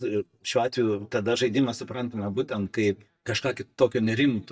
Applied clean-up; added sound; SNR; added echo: neural mask model DeepFilterNet 3.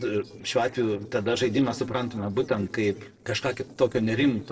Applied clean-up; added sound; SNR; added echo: neural separator model SepFormer DNS4.